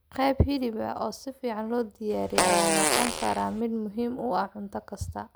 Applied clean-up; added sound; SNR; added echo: none; Fart; -3 dB; none.